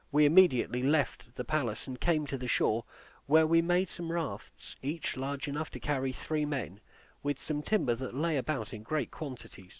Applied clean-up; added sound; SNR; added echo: none; none; none; none.